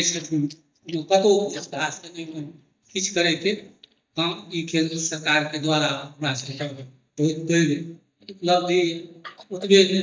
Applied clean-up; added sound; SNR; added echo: neural mask model DeepFilterNet 3.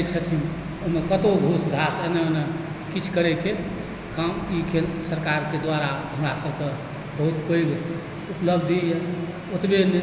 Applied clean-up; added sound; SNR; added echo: none; none; none; none.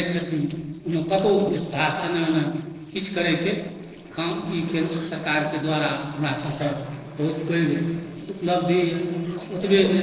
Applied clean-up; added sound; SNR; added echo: neural separator model SepFormer DNS4.